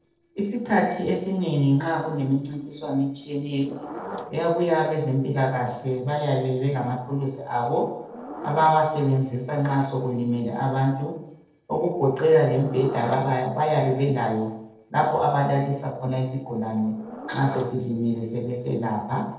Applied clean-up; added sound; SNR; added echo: neural separator model SepFormer DNS4.